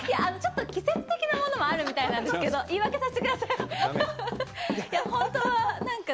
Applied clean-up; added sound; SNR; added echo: none; Run; 10 dB; none.